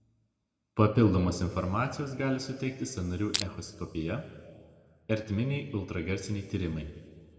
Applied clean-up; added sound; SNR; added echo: none; Crushing; 3 dB; reverberation time 1.7 s.